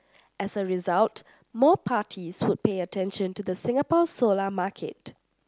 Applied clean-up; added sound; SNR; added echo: none; none; none; none.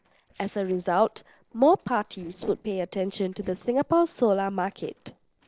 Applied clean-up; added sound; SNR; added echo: neural separator model SepFormer DNS4.